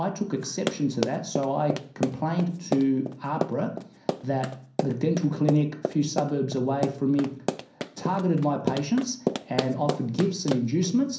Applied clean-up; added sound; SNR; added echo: none; Run; 7 dB; reverberation time 0.6 s.